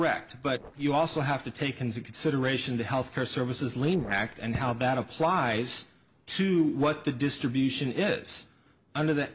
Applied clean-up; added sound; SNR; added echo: neural separator model SepFormer DNS4.